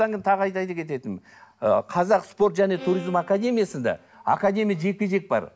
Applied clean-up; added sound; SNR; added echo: none; Bowed string instrument; 18 dB; none.